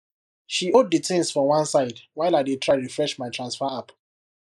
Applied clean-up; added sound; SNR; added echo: neural mask model Resemble Enhance denoiser.